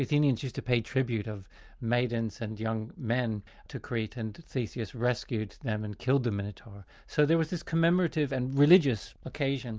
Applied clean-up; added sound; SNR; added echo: none; none; none; none.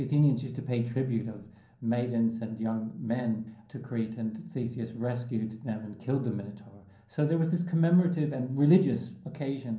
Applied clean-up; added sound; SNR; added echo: none; none; none; reverberation time 0.6 s.